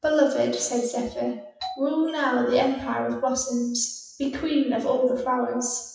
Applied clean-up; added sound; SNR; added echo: classical method WPE with log-MMSE.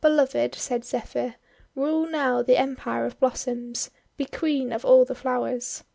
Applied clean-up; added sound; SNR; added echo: none; none; none; none.